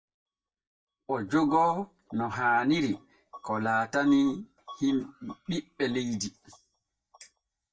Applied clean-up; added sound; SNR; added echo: neural mask model DeepFilterNet 3.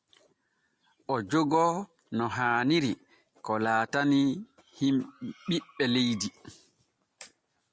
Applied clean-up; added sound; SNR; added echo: none; none; none; none.